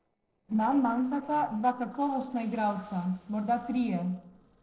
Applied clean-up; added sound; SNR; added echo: neural separator model SepFormer DNS4.